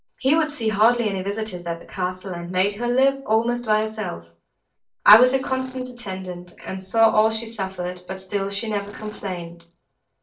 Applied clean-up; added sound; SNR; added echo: neural separator model SepFormer DNS4.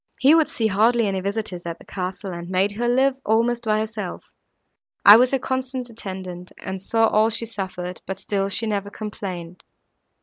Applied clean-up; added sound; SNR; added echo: none; none; none; none.